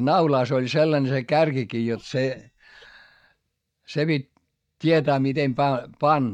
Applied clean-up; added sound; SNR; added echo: neural mask model DeepFilterNet 3.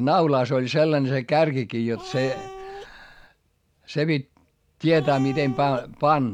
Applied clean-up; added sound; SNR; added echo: none; Cat; 15 dB; none.